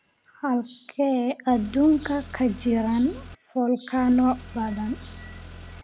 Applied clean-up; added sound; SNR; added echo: none; Car; 16 dB; none.